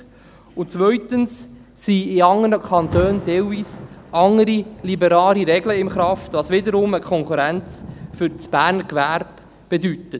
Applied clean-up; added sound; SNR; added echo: none; Rain; 17 dB; none.